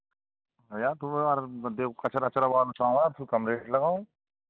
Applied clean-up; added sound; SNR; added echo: none; none; none; none.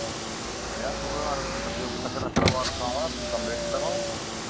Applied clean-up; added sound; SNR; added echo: none; Car; -5 dB; none.